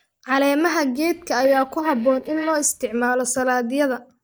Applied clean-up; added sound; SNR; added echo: neural mask model DeepFilterNet 3.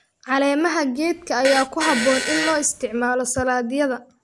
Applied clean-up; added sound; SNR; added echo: none; Fart; 6 dB; none.